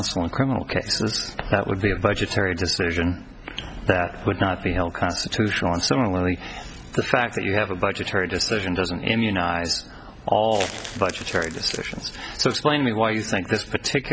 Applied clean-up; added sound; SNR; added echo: none; Crumpling, crinkling; 15 dB; none.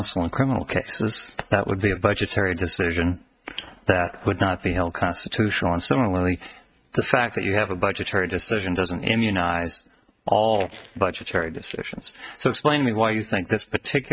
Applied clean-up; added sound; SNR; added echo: neural mask model RNNoise.